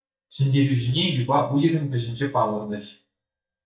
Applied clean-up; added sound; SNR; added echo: neural mask model DeepFilterNet 3.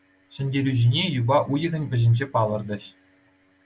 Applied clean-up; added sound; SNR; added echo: none; none; none; none.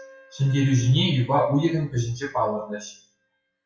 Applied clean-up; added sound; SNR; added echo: classical method WPE with log-MMSE.